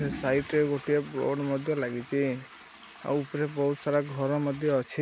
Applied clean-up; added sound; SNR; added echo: none; Toilet flush / Water; 16 dB; none.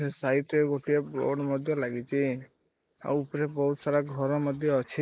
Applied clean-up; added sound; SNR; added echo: neural mask model Resemble Enhance denoiser.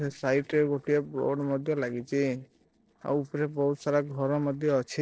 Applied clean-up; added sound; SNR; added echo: neural separator model SepFormer DNS4.